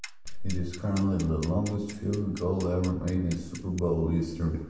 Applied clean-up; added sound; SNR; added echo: none; Clock; 19 dB; reverberation time 1.0 s.